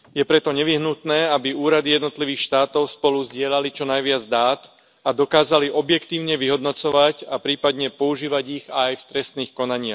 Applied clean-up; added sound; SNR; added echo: none; none; none; none.